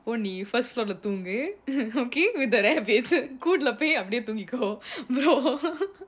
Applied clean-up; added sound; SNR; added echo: none; none; none; none.